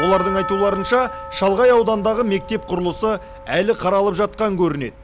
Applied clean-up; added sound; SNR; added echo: none; Percussion; 12 dB; none.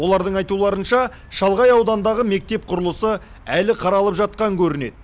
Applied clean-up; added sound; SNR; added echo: none; none; none; none.